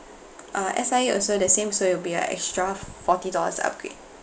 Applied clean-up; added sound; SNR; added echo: none; none; none; none.